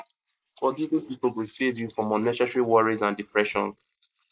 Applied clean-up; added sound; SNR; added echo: neural mask model Resemble Enhance denoiser.